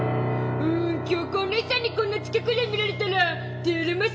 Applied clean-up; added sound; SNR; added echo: none; none; none; none.